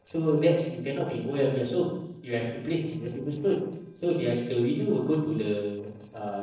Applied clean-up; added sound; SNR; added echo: neural separator model SepFormer DNS4.